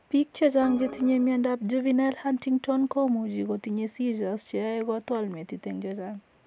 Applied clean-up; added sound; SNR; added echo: none; Organ; 13 dB; none.